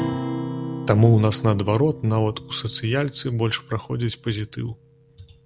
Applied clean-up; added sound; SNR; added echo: none; Acoustic guitar; 10 dB; none.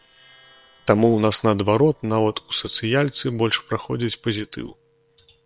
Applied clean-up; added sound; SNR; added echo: neural separator model SepFormer WHAM!.